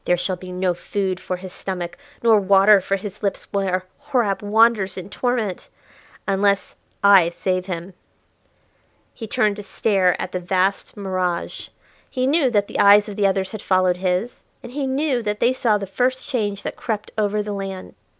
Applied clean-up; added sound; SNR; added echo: none; none; none; none.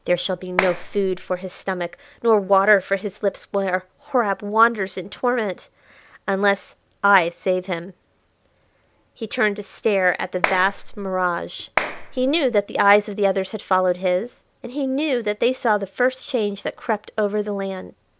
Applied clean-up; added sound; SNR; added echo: none; Clapping; 6 dB; none.